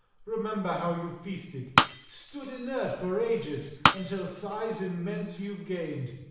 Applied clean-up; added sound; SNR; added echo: none; Shatter; -3 dB; reverberation time 0.9 s.